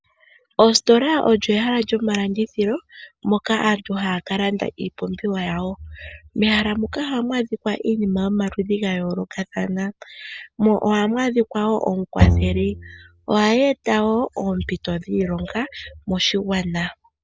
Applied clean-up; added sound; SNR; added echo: none; Bowed string instrument; 0 dB; none.